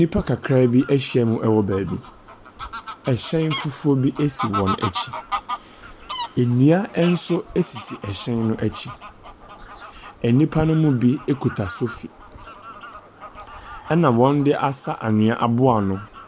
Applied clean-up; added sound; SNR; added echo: none; Fowl; 14 dB; none.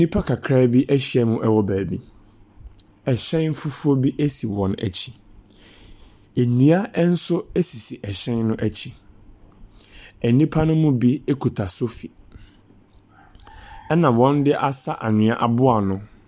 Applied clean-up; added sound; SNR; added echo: none; none; none; none.